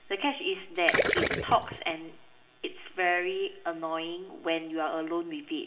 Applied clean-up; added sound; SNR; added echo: none; Gurgling; 0 dB; reverberation time 1.3 s.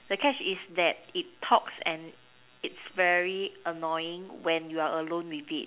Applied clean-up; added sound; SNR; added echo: none; none; none; none.